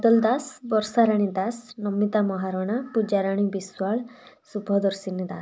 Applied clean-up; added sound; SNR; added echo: none; none; none; none.